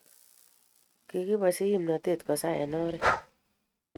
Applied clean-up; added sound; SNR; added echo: neural mask model RNNoise.